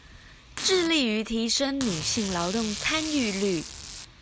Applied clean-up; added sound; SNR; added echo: none; Packing tape, duct tape; 10 dB; none.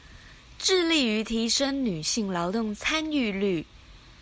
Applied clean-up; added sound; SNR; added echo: none; none; none; none.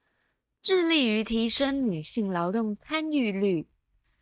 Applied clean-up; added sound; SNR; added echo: neural mask model DeepFilterNet 3.